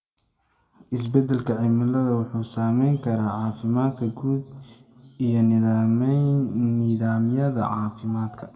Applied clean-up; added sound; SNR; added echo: none; none; none; reverberation time 1.4 s.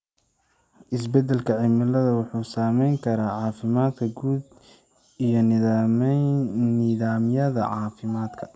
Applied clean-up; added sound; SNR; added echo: none; none; none; none.